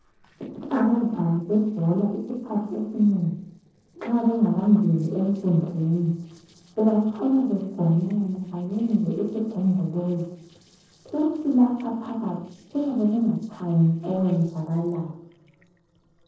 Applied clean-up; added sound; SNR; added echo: neural separator model SepFormer DNS4.